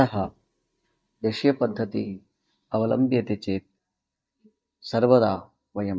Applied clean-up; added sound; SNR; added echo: neural mask model DeepFilterNet 3.